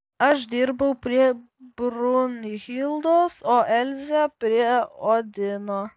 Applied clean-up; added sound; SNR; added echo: none; none; none; none.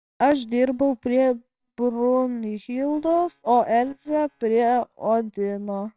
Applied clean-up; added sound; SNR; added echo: neural separator model SepFormer WHAMR!.